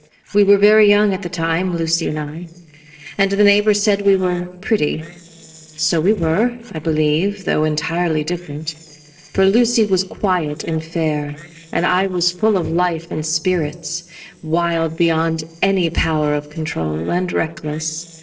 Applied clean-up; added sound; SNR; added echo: neural separator model SepFormer DNS4.